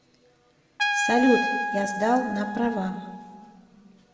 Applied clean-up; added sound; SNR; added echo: none; Trumpet; 3 dB; reverberation time 1.6 s.